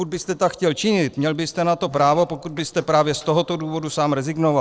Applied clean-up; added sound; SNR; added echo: neural separator model SepFormer DNS4.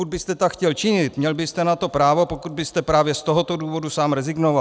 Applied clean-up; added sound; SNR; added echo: none; none; none; none.